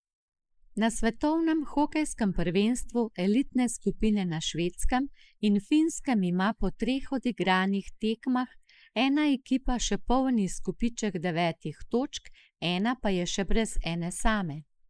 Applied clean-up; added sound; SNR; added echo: neural mask model Resemble Enhance denoiser.